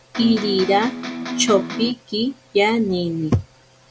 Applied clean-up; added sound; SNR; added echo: none; Electric guitar; 6 dB; none.